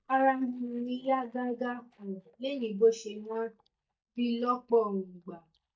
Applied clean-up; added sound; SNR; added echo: neural mask model DeepFilterNet 3.